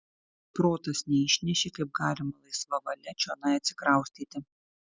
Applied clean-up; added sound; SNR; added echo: none; none; none; none.